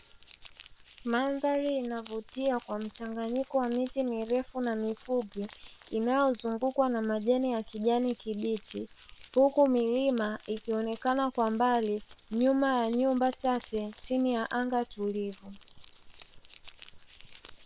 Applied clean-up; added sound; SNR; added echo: neural separator model SepFormer WHAM!.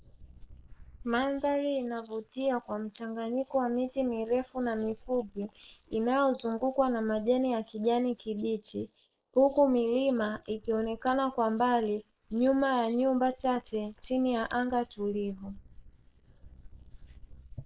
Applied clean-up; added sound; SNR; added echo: neural mask model Resemble Enhance denoiser.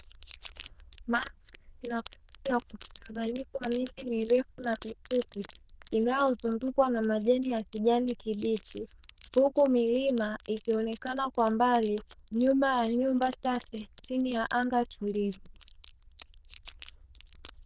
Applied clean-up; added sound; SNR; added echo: neural diffusion model UNIVERSE++.